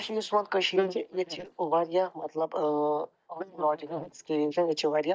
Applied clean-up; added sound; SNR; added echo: neural mask model DeepFilterNet 3.